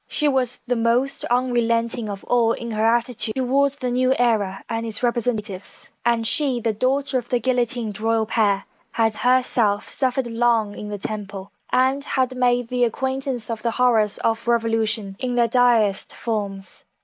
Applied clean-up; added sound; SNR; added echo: neural mask model Resemble Enhance denoiser.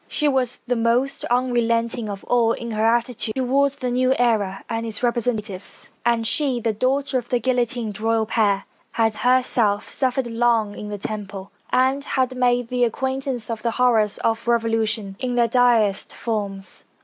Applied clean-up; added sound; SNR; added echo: none; none; none; none.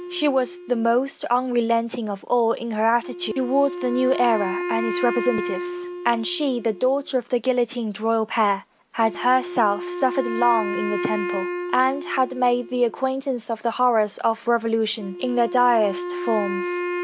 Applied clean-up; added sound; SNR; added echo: none; Wind instrument, woodwind instrument; 8 dB; none.